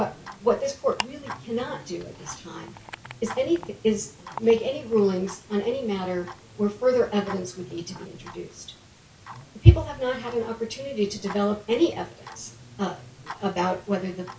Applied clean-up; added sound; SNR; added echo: none; Tick-tock; 17 dB; reverberation time 0.3 s.